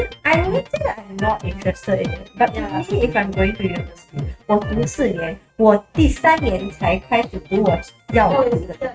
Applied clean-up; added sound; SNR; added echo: neural mask model RNNoise.